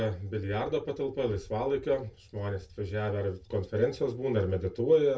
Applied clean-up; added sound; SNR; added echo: none; none; none; reverberation time 0.2 s.